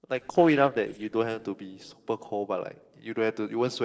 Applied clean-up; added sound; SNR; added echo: neural separator model SepFormer DNS4.